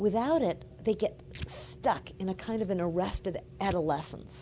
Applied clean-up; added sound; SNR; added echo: none; Tearing; 18 dB; none.